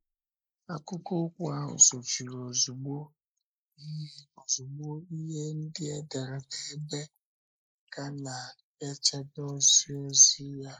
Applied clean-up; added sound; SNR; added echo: neural mask model Resemble Enhance denoiser.